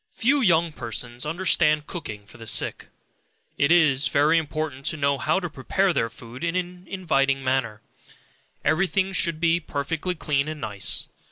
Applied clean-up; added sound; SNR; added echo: none; none; none; none.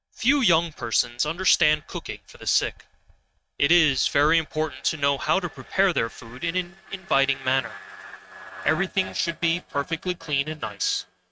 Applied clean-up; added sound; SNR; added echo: neural mask model RNNoise.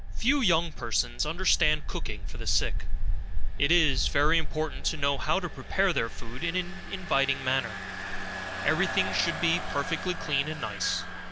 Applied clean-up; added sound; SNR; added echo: none; Engine; -2 dB; none.